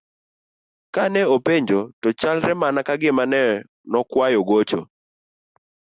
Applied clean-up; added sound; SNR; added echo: none; none; none; none.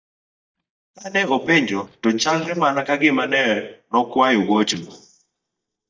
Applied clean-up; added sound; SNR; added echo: neural mask model DeepFilterNet 3.